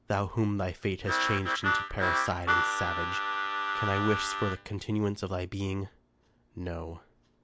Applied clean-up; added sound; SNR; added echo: none; Harmonica; -3 dB; none.